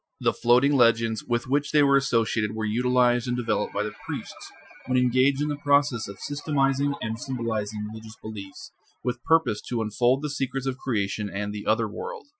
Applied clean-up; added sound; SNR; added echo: classical method Wiener filter.